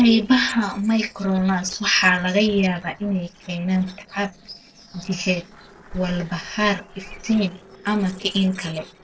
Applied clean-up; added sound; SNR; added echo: neural separator model SepFormer DNS4.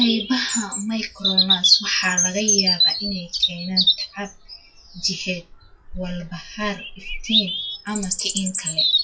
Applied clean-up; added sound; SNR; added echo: classical method WPE with log-MMSE.